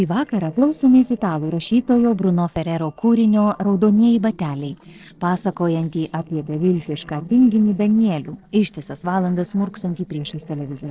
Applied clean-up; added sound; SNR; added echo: neural separator model SepFormer DNS4.